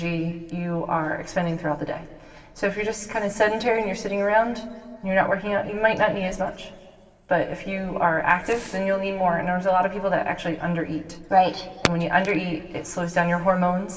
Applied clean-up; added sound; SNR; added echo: none; Fireworks; 18 dB; reverberation time 1.9 s.